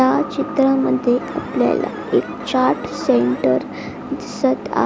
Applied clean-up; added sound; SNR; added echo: none; Alarm; 16 dB; none.